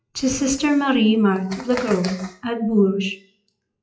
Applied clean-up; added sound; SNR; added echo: classical method WPE with log-MMSE.